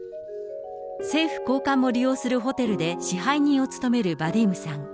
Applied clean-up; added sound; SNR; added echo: none; Mallet percussion; 13 dB; none.